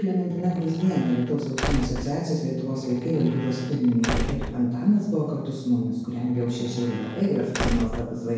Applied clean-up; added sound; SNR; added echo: none; Squeak / Slam / Wood; 7 dB; reverberation time 1.0 s.